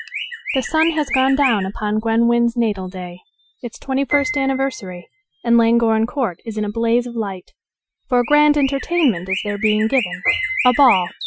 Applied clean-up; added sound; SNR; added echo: classical method Wiener filter.